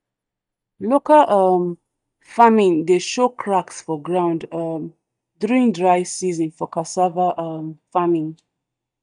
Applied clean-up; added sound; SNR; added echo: neural mask model DeepFilterNet 3.